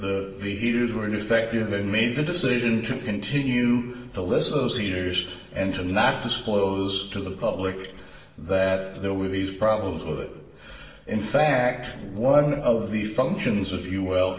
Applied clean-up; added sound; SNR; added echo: neural separator model SepFormer DNS4.